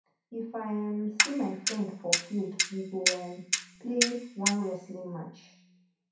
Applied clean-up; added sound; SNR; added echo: none; Clock; -3 dB; reverberation time 0.6 s.